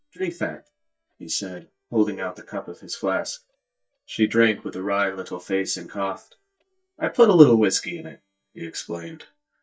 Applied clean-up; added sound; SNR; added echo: neural mask model DeepFilterNet 3.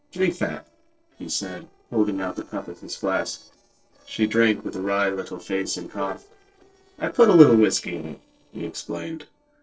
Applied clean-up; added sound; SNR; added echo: neural separator model SepFormer DNS4.